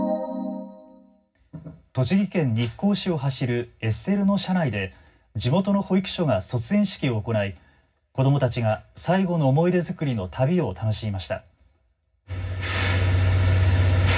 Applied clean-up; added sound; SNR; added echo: none; none; none; reverberation time 0.4 s.